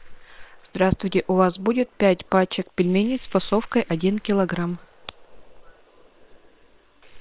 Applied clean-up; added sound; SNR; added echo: neural separator model SepFormer WHAM!.